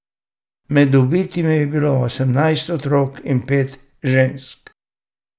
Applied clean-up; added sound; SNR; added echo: none; none; none; none.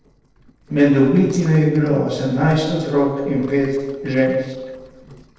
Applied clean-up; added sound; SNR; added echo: neural separator model SepFormer DNS4.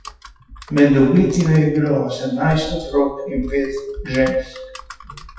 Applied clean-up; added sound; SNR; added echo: classical method WPE with log-MMSE.